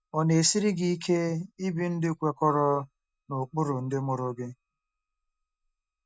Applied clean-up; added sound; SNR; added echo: neural mask model DeepFilterNet 3.